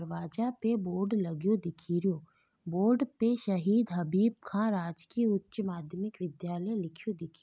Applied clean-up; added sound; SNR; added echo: none; none; none; none.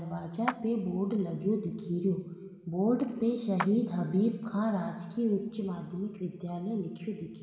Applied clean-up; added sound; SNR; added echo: none; Clapping; 11 dB; reverberation time 1.9 s.